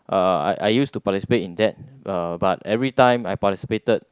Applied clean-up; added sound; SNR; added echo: none; none; none; none.